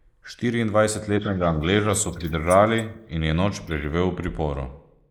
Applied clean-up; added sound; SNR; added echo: neural mask model Resemble Enhance denoiser.